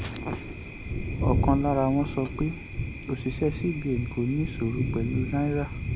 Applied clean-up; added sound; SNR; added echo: none; Thunder; 2 dB; none.